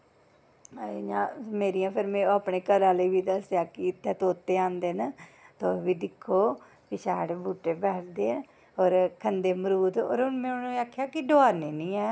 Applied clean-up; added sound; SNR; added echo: none; none; none; none.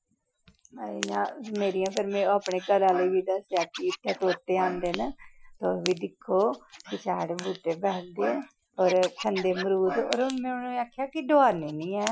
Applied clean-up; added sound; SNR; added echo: classical method Wiener filter.